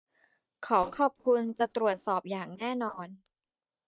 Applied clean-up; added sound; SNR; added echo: neural mask model DeepFilterNet 3.